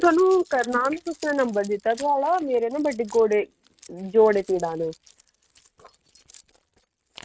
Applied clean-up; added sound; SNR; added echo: neural mask model RNNoise.